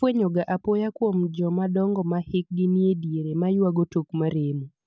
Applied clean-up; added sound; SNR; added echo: none; none; none; none.